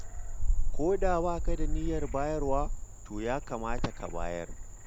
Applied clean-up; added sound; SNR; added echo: none; Frog; -4 dB; none.